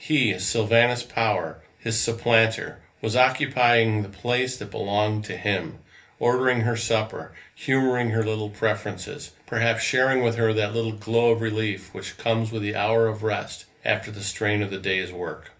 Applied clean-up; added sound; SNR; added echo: none; none; none; reverberation time 0.3 s.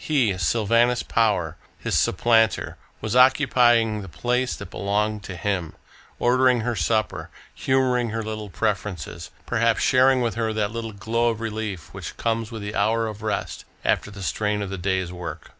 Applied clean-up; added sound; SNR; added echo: none; none; none; none.